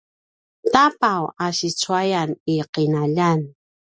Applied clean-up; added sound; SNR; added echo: none; none; none; none.